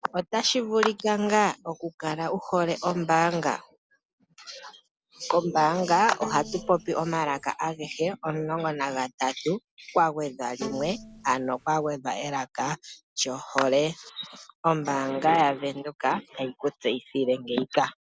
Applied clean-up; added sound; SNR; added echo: none; Bowed string instrument + Clapping; 10 dB; none.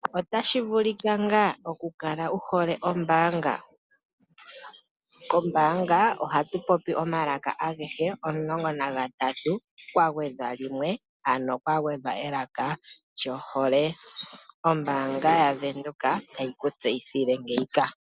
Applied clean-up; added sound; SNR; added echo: none; none; none; none.